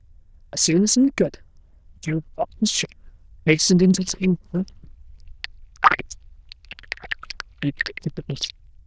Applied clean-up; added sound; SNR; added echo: neural diffusion model UNIVERSE++.